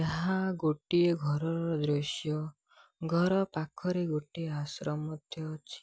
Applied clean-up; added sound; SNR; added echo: none; none; none; none.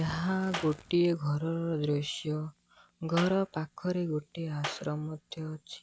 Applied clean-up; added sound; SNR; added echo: none; Clapping + Fire; 14 dB; none.